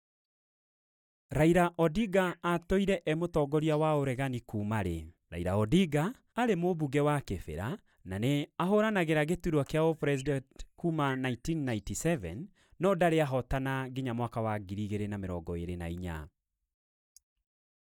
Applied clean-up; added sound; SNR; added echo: neural mask model DeepFilterNet 3.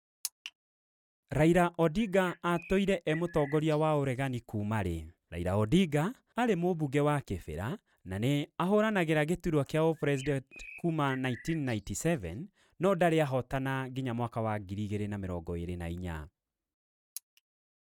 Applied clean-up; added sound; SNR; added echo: neural mask model RNNoise.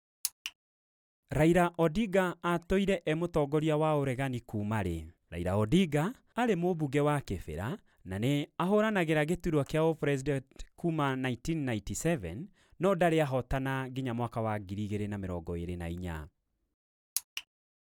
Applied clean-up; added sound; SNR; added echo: none; none; none; none.